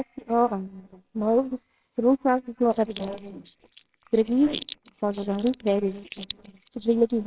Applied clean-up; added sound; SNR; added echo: neural separator model SepFormer WHAMR!.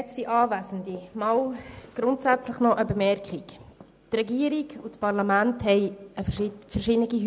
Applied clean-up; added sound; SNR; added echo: none; none; none; none.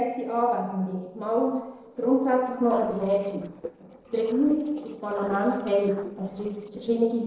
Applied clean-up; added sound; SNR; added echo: neural separator model SepFormer DNS4.